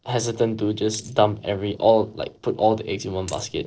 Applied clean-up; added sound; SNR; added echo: neural separator model SepFormer DNS4.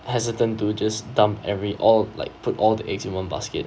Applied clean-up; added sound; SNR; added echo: none; none; none; none.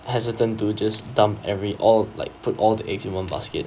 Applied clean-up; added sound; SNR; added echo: none; Coin (dropping); 16 dB; none.